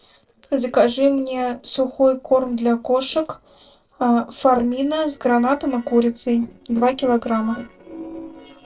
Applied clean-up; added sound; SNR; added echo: neural separator model SepFormer DNS4.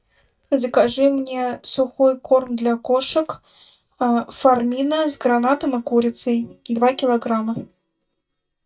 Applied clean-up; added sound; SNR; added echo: neural mask model DeepFilterNet 3.